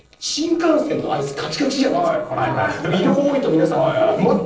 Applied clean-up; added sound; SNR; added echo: neural separator model SepFormer DNS4.